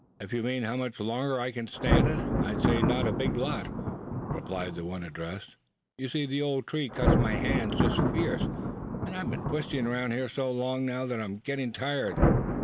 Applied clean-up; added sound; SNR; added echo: none; Thunder; -2 dB; none.